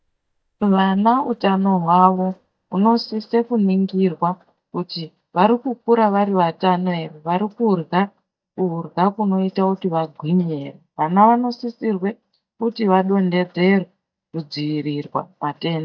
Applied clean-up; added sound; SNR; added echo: neural mask model DeepFilterNet 3.